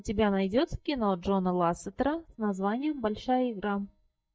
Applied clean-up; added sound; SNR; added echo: neural mask model DeepFilterNet 3.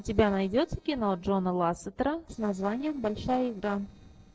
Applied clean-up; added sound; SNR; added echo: neural separator model SepFormer DNS4.